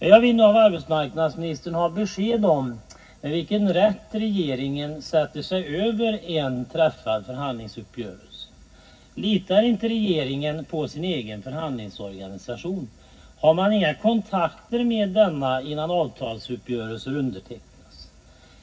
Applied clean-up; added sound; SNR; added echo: none; none; none; reverberation time 0.4 s.